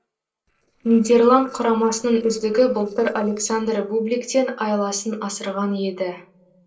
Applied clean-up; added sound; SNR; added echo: neural separator model SepFormer DNS4.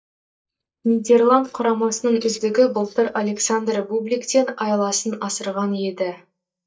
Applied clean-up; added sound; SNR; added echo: neural mask model DeepFilterNet 3.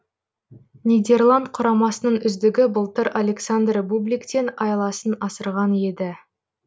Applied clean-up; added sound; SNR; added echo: none; none; none; none.